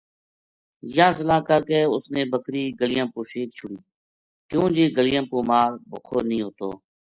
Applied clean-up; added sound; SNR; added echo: neural separator model SepFormer DNS4.